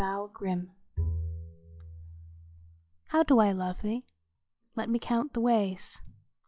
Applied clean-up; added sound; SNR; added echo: classical method log-MMSE.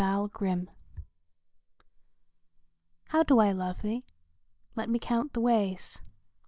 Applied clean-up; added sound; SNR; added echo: neural mask model DeepFilterNet 3.